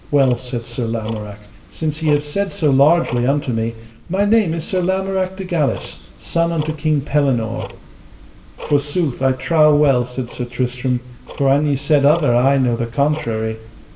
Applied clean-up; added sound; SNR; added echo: none; Tick-tock; 18 dB; reverberation time 0.8 s.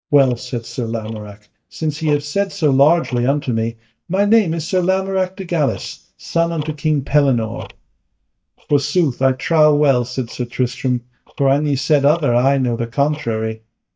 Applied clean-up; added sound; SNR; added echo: neural mask model DeepFilterNet 3.